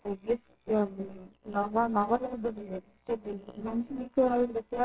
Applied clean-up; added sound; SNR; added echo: neural separator model SepFormer WHAMR!.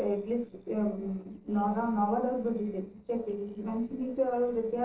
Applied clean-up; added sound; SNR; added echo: neural separator model SepFormer DNS4.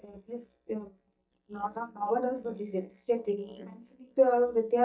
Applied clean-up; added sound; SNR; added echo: neural mask model DeepFilterNet 3.